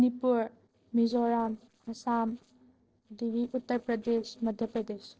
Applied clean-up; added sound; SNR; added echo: neural separator model SepFormer DNS4.